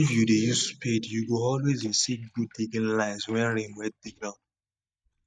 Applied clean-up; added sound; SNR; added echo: neural mask model DeepFilterNet 3.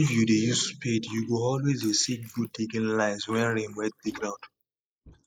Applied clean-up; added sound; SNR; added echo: neural mask model Resemble Enhance denoiser.